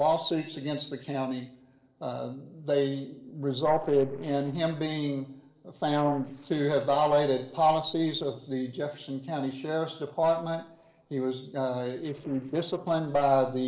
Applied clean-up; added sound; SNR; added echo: neural separator model SepFormer DNS4.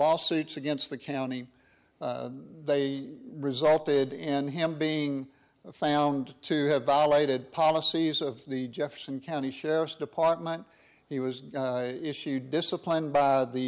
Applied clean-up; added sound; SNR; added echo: none; none; none; none.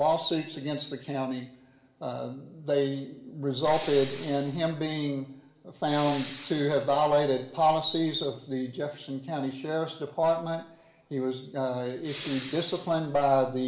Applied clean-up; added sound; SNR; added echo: none; Respiratory sounds; 15 dB; reverberation time 0.9 s.